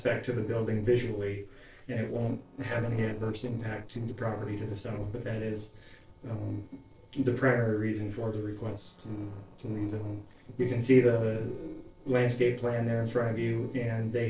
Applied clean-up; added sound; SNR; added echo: neural separator model SepFormer DNS4.